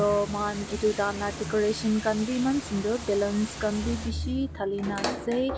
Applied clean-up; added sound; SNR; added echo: none; Bathtub (filling or washing); 11 dB; none.